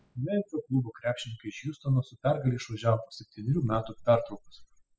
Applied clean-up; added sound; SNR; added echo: classical method spectral subtraction.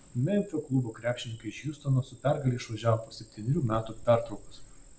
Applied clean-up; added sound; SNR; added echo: none; Cricket; 19 dB; none.